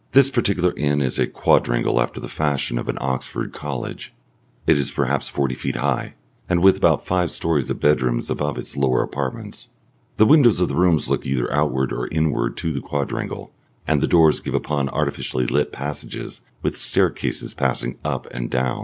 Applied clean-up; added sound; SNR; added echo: none; none; none; none.